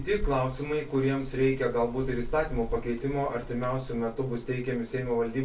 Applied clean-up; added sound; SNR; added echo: none; Rain; 9 dB; reverberation time 0.2 s.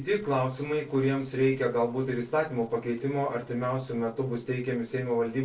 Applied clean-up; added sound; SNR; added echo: neural separator model SepFormer DNS4.